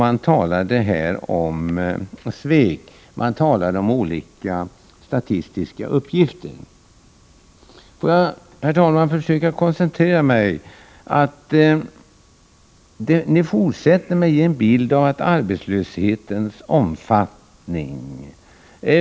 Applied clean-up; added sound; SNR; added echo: none; none; none; none.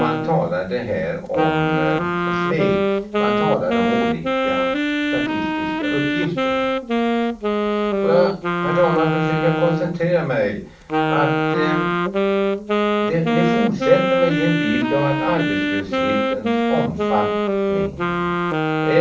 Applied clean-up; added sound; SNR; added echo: none; Wind instrument, woodwind instrument; -3 dB; reverberation time 0.3 s.